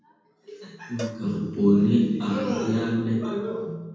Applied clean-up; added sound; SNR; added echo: none; Cowbell; 19 dB; reverberation time 1.2 s.